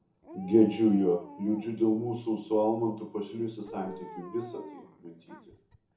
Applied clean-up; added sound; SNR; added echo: none; Dog; 19 dB; reverberation time 0.6 s.